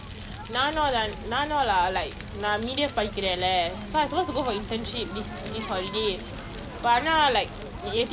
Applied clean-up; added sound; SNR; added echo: none; Crackle; 14 dB; none.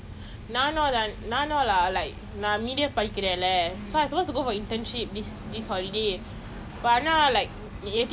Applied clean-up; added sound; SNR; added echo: none; none; none; none.